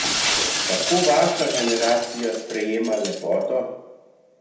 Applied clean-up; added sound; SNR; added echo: none; Shatter; 4 dB; reverberation time 0.8 s.